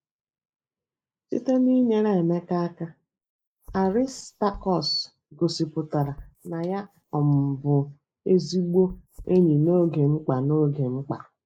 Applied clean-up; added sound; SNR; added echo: neural mask model Resemble Enhance denoiser.